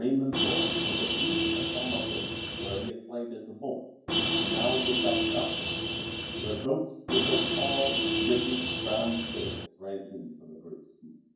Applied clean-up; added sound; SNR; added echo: none; Vehicle horn, car horn, honking; -4 dB; reverberation time 0.9 s.